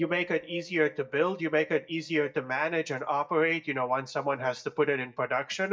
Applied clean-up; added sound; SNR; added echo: neural mask model DeepFilterNet 3.